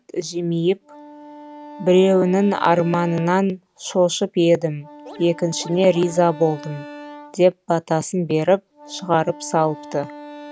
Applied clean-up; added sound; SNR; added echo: none; Wind instrument, woodwind instrument + Scratching (performance technique); 19 dB; none.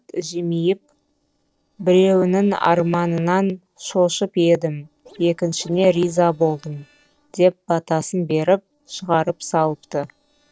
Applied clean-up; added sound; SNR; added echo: neural separator model SepFormer DNS4.